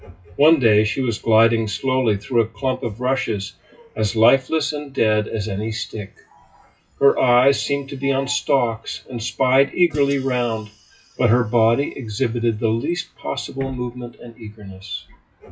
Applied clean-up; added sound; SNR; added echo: classical method WPE with log-MMSE.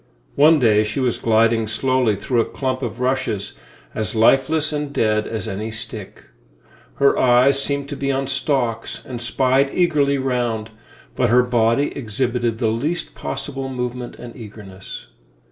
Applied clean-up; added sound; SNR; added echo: none; none; none; none.